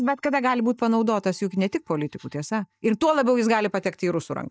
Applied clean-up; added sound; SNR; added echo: neural mask model DeepFilterNet 3.